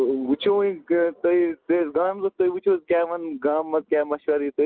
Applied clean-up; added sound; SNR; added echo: none; none; none; none.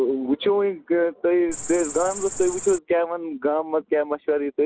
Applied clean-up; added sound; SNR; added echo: none; Cricket; 9 dB; none.